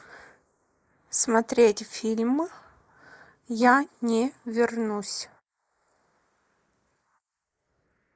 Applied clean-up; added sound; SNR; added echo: neural mask model Resemble Enhance denoiser.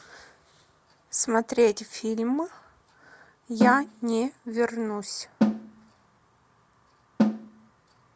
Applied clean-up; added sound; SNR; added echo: none; Snare drum; -4 dB; none.